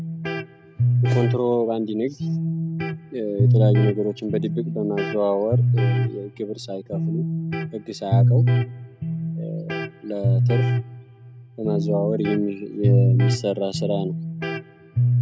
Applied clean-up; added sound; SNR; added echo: none; Electric guitar; -5 dB; none.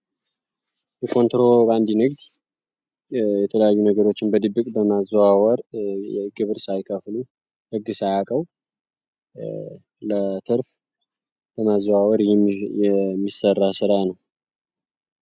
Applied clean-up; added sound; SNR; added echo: none; none; none; none.